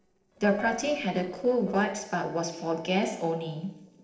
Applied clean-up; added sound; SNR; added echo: neural separator model SepFormer DNS4.